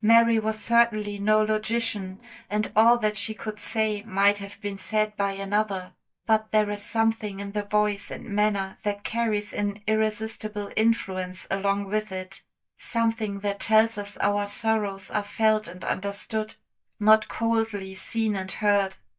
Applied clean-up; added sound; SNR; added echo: neural mask model DeepFilterNet 3.